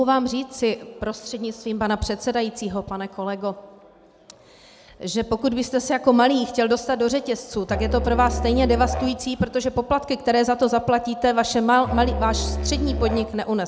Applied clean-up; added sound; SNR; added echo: none; Musical instrument; 4 dB; none.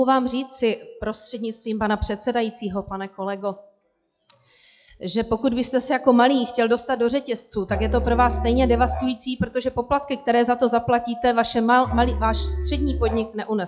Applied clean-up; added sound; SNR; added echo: classical method log-MMSE.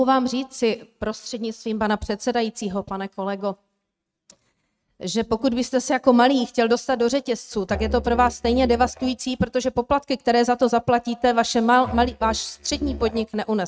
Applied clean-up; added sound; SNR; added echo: neural mask model RNNoise.